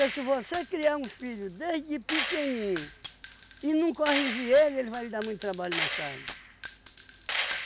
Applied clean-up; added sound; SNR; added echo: none; Gunshot, gunfire; 3 dB; none.